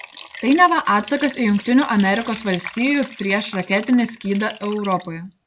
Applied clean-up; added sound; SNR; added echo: none; Liquid; 16 dB; none.